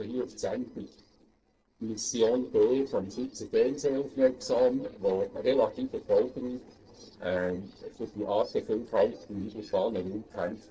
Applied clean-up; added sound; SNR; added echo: neural separator model SepFormer DNS4.